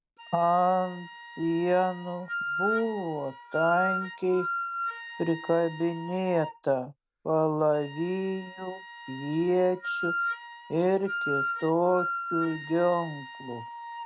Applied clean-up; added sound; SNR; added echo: none; Wind instrument, woodwind instrument; 7 dB; none.